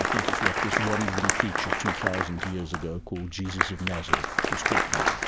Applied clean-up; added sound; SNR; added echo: none; Applause; -5 dB; none.